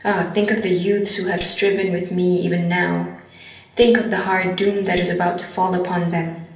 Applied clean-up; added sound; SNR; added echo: none; Tambourine; 3 dB; reverberation time 0.8 s.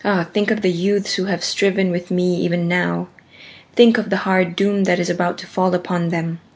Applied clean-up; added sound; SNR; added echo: none; none; none; none.